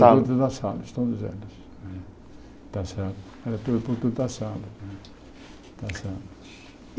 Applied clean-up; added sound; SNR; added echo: none; none; none; none.